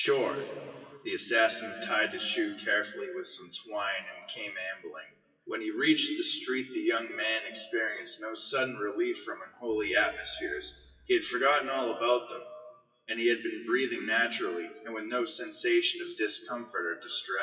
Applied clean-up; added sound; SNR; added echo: classical method WPE with log-MMSE.